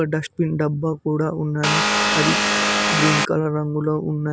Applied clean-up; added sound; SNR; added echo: none; Vehicle; -4 dB; none.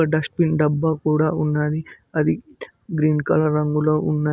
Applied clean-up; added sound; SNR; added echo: none; none; none; none.